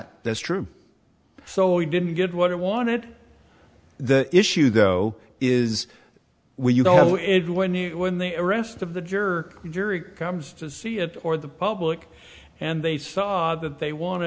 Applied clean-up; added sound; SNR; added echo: none; none; none; none.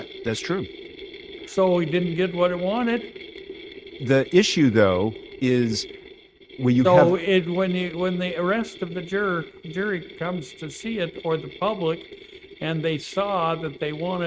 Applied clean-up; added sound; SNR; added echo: neural mask model RNNoise.